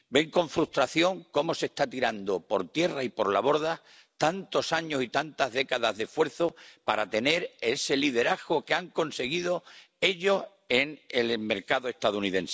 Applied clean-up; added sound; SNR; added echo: none; none; none; none.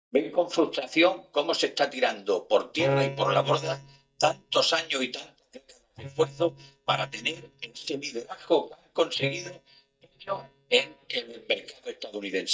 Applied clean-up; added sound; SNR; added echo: neural mask model DeepFilterNet 3.